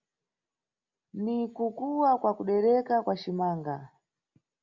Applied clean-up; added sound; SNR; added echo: none; none; none; none.